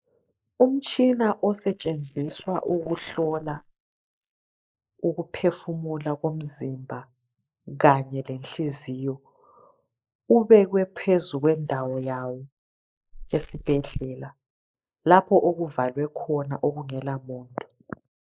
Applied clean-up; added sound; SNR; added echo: neural mask model Resemble Enhance denoiser.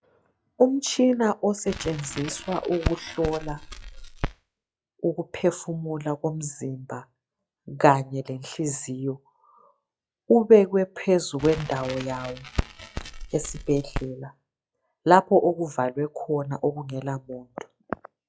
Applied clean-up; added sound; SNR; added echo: classical method log-MMSE.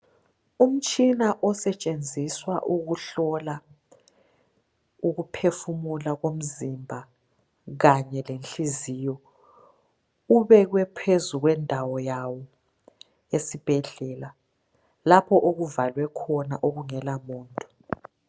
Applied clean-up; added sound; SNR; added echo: none; none; none; none.